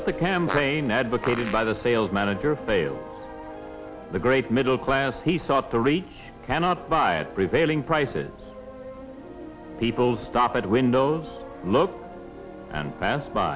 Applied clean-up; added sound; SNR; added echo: none; Fart; 11 dB; none.